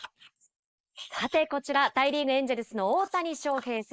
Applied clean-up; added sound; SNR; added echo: neural mask model Resemble Enhance denoiser.